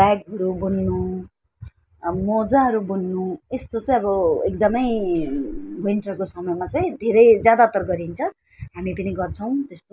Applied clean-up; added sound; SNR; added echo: none; Meow; 14 dB; none.